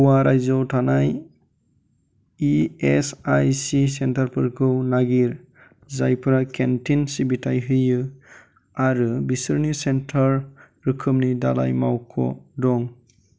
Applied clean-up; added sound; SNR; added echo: none; none; none; none.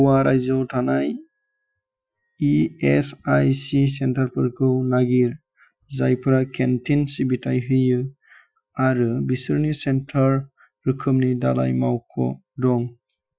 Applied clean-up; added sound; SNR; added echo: classical method Wiener filter.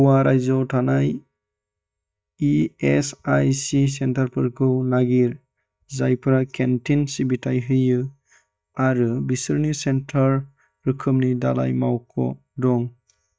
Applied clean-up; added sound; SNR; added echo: neural mask model DeepFilterNet 3.